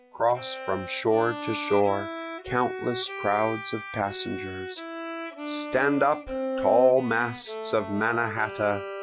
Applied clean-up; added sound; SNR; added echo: classical method log-MMSE.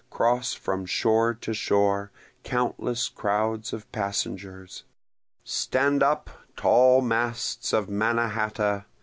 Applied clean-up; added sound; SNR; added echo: none; none; none; none.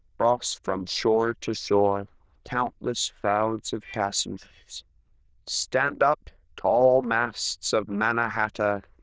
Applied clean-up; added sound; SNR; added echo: neural diffusion model UNIVERSE++.